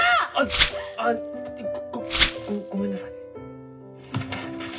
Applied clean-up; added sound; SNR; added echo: none; Glass; -4 dB; reverberation time 0.4 s.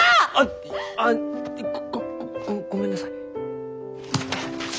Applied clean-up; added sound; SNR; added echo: none; none; none; none.